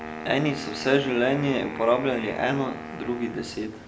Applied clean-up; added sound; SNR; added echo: none; Wind instrument, woodwind instrument; 11 dB; none.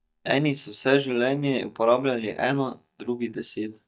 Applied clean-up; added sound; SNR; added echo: neural mask model DeepFilterNet 3.